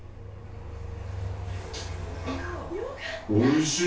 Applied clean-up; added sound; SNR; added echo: none; Train; 7 dB; reverberation time 0.3 s.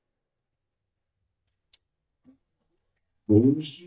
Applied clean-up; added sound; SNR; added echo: neural mask model DeepFilterNet 3.